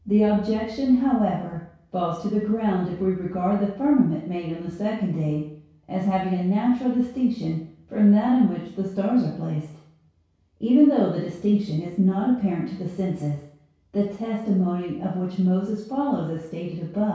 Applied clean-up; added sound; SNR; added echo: none; none; none; reverberation time 0.6 s.